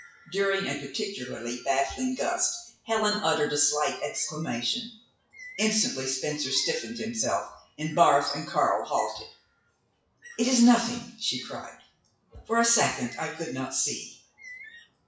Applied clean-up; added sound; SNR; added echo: classical method WPE with log-MMSE.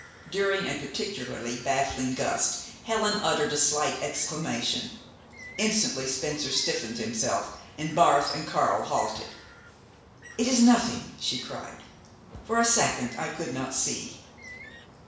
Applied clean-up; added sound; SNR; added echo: none; Bird; 20 dB; reverberation time 0.7 s.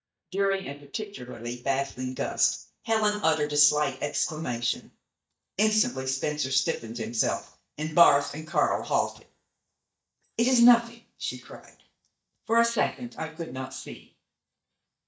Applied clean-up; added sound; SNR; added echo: neural mask model DeepFilterNet 3.